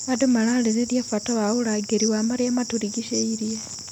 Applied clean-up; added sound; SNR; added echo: none; Cricket; 10 dB; none.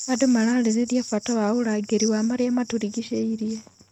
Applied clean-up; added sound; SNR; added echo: neural mask model RNNoise.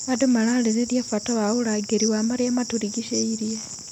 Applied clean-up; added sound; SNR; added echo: neural mask model Resemble Enhance denoiser.